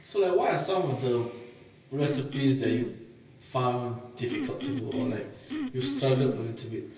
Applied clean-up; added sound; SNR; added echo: none; Cough; 4 dB; reverberation time 0.8 s.